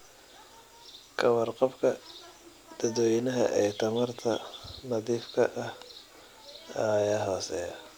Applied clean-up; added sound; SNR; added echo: none; none; none; none.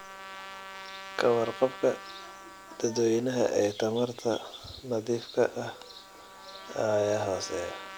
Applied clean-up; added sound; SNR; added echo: none; Trumpet; 16 dB; none.